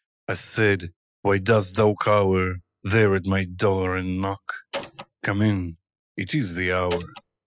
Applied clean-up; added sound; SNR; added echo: classical method spectral subtraction.